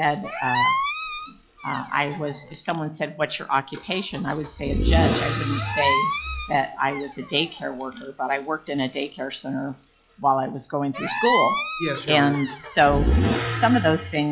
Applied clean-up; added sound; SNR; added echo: classical method log-MMSE.